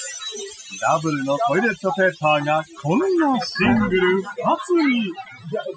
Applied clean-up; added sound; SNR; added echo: classical method Wiener filter.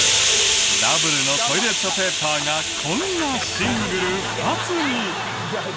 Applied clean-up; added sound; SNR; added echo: none; Hiss; -1 dB; none.